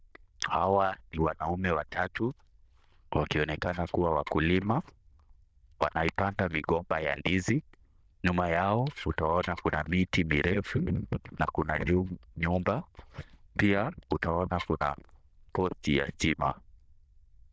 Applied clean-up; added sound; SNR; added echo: neural diffusion model UNIVERSE++.